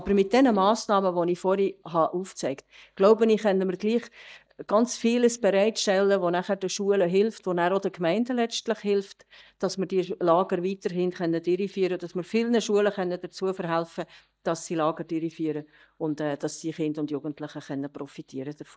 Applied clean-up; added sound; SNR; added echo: neural mask model DeepFilterNet 3.